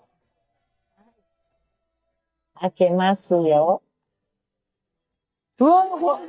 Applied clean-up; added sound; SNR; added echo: neural mask model DeepFilterNet 3.